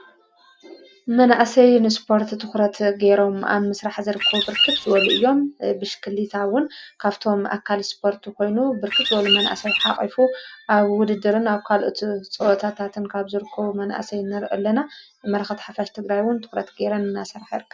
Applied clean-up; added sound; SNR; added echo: none; Bird vocalization, bird call, bird song; 0 dB; none.